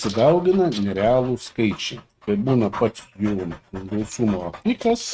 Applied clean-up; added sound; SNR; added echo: neural mask model RNNoise.